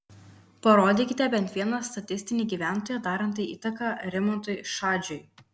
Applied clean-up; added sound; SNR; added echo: none; none; none; none.